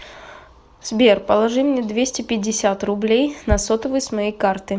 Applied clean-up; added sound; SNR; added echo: none; none; none; none.